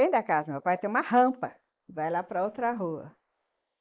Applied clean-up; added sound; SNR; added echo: neural mask model Resemble Enhance denoiser.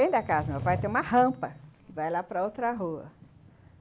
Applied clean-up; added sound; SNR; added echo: none; Sliding door; 12 dB; none.